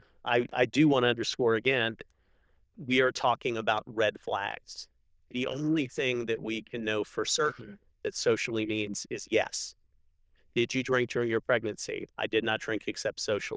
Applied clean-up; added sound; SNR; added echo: neural diffusion model UNIVERSE++.